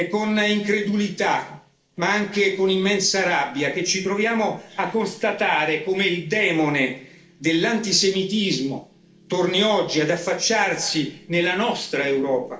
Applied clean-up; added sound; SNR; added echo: neural separator model SepFormer DNS4.